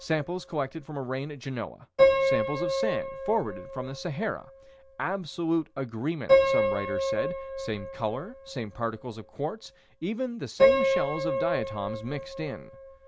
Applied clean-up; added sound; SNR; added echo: none; Piano; -3 dB; none.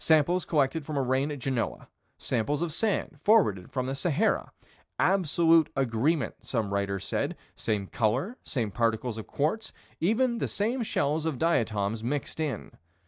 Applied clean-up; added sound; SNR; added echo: none; none; none; none.